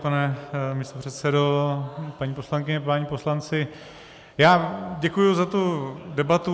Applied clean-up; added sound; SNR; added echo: none; none; none; none.